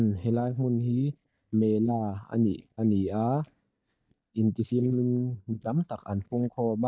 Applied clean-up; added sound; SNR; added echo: neural mask model DeepFilterNet 3.